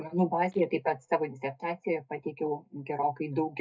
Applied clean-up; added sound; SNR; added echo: neural mask model DeepFilterNet 3.